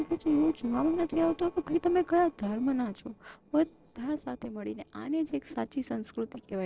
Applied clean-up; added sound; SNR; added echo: neural separator model SepFormer DNS4.